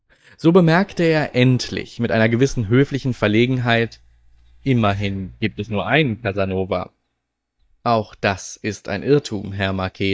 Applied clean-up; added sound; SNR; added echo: neural mask model DeepFilterNet 3.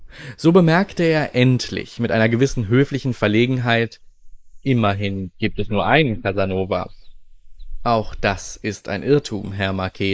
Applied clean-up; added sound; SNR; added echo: neural mask model Resemble Enhance denoiser.